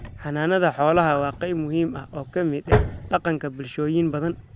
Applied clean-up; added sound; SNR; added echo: none; Drawer open or close; 7 dB; none.